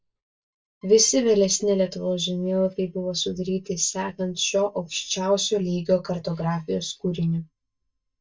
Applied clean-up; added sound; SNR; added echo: neural mask model DeepFilterNet 3.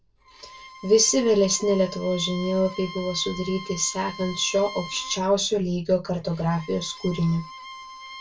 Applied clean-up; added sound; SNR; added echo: none; Bowed string instrument; 16 dB; reverberation time 0.2 s.